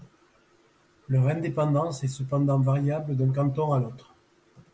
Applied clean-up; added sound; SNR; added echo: none; none; none; none.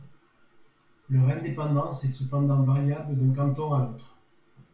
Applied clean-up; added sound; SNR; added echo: none; none; none; reverberation time 0.3 s.